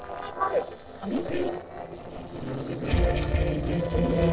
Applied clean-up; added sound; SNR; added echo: neural separator model SepFormer DNS4.